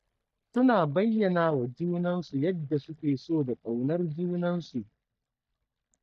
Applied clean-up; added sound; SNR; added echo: neural mask model DeepFilterNet 3.